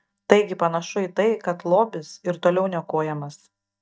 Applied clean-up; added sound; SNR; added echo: neural mask model DeepFilterNet 3.